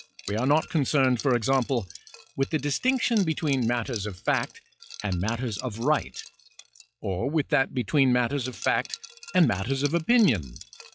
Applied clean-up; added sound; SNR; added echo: classical method log-MMSE.